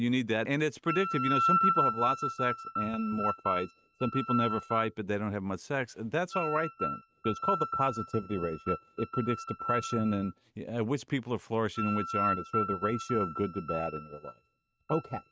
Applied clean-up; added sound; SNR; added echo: neural mask model RNNoise.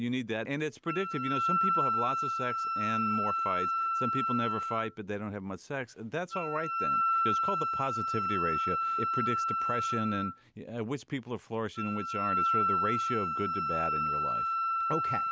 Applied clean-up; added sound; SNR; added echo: none; Wind instrument, woodwind instrument; -4 dB; none.